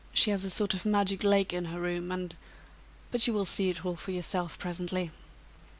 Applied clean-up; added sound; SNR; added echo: none; none; none; none.